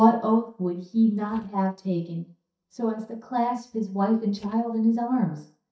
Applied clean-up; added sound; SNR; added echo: neural mask model DeepFilterNet 3.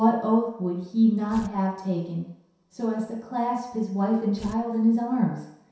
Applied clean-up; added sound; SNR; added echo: none; Tearing; 17 dB; reverberation time 0.7 s.